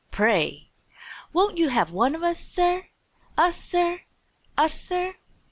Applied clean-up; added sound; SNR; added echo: none; none; none; none.